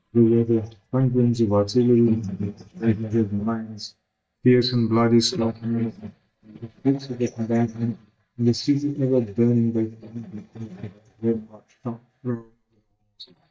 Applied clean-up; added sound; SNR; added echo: neural mask model DeepFilterNet 3.